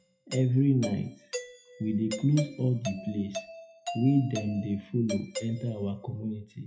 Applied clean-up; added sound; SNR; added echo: classical method WPE with log-MMSE.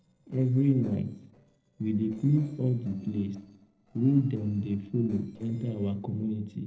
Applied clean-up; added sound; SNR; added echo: neural separator model SepFormer DNS4.